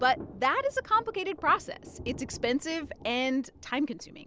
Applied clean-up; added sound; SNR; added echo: none; Thunder / Rain; 17 dB; none.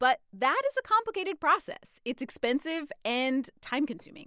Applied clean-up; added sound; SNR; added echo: none; none; none; none.